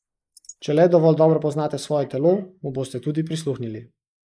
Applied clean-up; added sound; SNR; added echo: neural mask model Resemble Enhance denoiser.